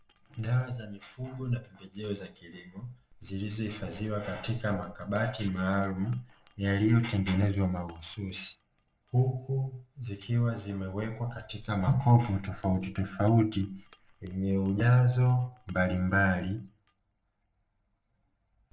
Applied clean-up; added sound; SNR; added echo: neural separator model SepFormer DNS4.